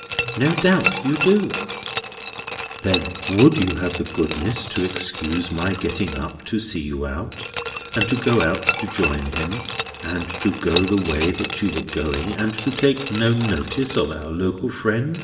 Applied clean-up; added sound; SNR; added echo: none; Glass; 7 dB; reverberation time 1.1 s.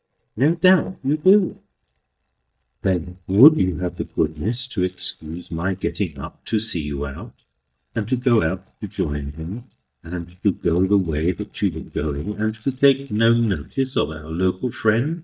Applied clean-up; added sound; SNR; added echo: neural mask model DeepFilterNet 3.